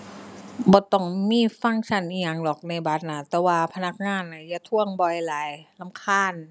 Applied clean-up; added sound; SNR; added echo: none; none; none; none.